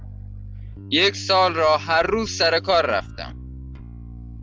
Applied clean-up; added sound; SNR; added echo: none; Bass guitar; 13 dB; none.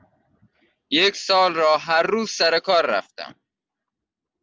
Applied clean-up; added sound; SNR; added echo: none; none; none; none.